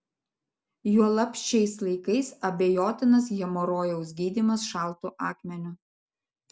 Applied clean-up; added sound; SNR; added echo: none; none; none; none.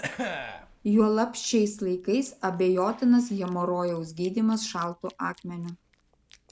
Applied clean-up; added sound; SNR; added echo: none; Chewing, mastication / Cough; 16 dB; none.